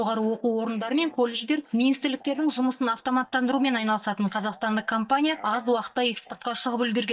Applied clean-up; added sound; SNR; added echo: neural mask model DeepFilterNet 3.